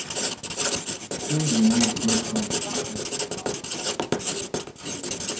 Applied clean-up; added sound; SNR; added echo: none; Writing; -1 dB; reverberation time 0.6 s.